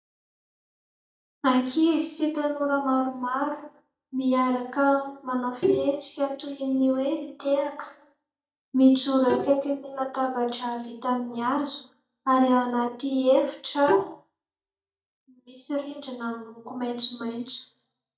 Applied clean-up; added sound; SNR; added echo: neural mask model DeepFilterNet 3.